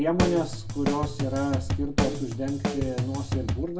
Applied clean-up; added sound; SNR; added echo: none; Drum kit; 0 dB; reverberation time 0.2 s.